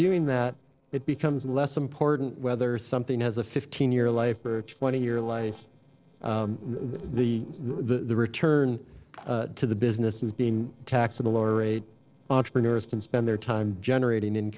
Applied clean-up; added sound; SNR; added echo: neural separator model SepFormer DNS4.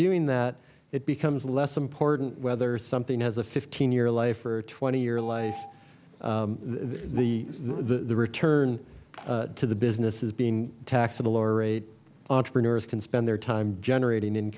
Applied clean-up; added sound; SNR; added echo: none; none; none; none.